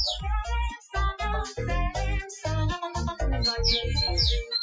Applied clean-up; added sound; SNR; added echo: classical method Wiener filter.